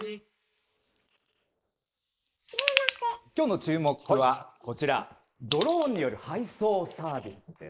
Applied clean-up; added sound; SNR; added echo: neural mask model Resemble Enhance denoiser.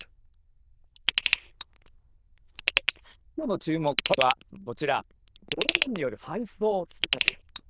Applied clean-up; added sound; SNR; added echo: neural diffusion model UNIVERSE++.